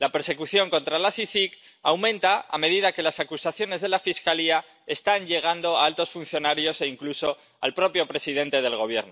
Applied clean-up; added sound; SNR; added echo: none; none; none; none.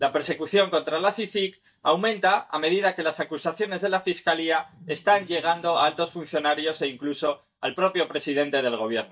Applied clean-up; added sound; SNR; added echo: neural mask model DeepFilterNet 3.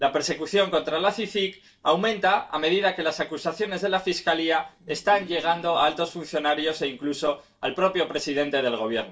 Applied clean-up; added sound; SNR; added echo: neural separator model SepFormer DNS4.